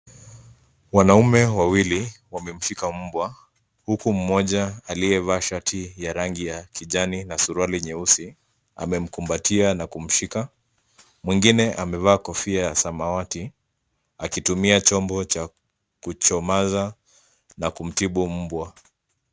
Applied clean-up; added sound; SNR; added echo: none; none; none; none.